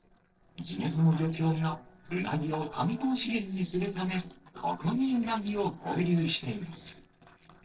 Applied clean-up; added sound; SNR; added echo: neural separator model SepFormer DNS4.